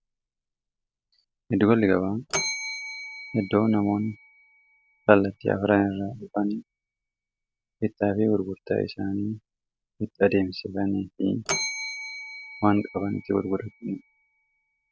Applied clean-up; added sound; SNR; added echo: none; Bell; 13 dB; none.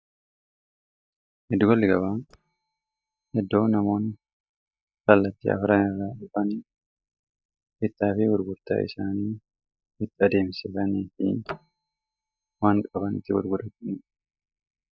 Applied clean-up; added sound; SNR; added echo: neural mask model DeepFilterNet 3.